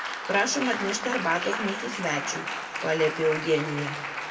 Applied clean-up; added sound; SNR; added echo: none; Applause; 5 dB; reverberation time 1.6 s.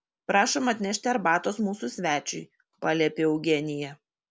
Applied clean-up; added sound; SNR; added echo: none; none; none; none.